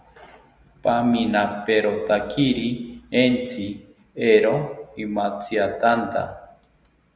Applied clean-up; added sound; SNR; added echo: none; none; none; none.